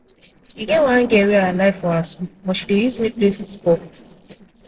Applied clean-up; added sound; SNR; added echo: neural separator model SepFormer DNS4.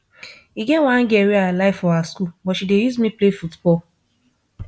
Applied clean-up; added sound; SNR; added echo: none; none; none; none.